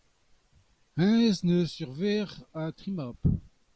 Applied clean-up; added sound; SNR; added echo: none; none; none; none.